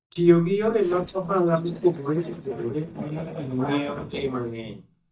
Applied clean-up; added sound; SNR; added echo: neural mask model DeepFilterNet 3.